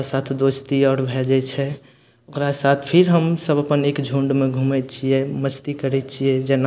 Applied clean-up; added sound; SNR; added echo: none; none; none; none.